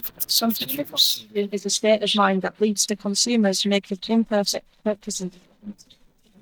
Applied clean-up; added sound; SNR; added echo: neural mask model DeepFilterNet 3.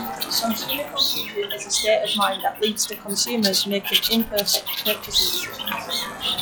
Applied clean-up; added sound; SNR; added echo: classical method log-MMSE.